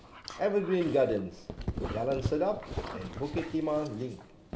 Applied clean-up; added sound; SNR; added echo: none; Dog; 8 dB; reverberation time 1.6 s.